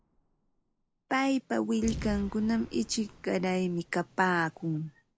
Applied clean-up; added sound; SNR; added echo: none; Boom; 16 dB; none.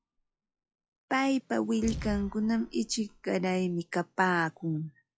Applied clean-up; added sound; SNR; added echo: classical method log-MMSE.